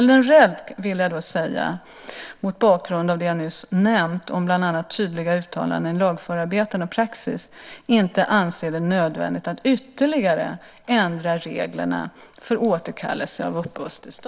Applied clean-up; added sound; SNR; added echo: none; none; none; none.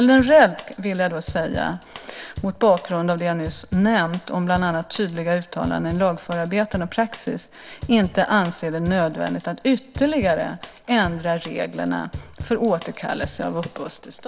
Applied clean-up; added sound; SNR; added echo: none; Drum kit; 17 dB; none.